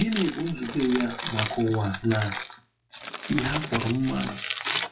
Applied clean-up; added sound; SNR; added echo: classical method WPE with log-MMSE.